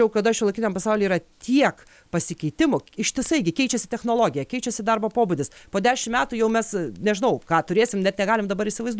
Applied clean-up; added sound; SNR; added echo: none; none; none; none.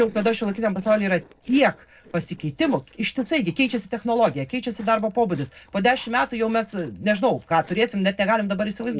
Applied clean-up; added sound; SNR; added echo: neural separator model SepFormer DNS4.